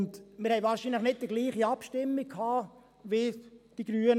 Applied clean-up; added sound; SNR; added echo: none; none; none; none.